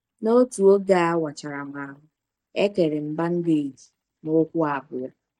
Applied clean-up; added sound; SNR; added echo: neural mask model DeepFilterNet 3.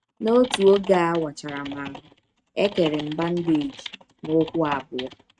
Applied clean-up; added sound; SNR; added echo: neural mask model RNNoise.